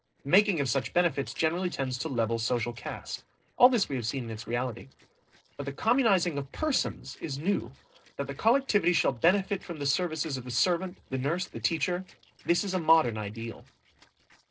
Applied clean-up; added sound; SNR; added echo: neural separator model SepFormer DNS4.